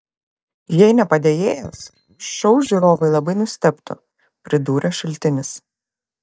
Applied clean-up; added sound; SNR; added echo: neural mask model DeepFilterNet 3.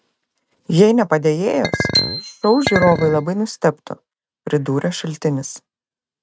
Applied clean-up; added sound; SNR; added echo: neural mask model RNNoise.